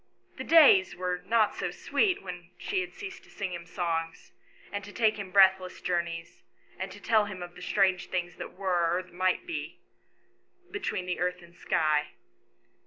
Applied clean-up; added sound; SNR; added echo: none; none; none; none.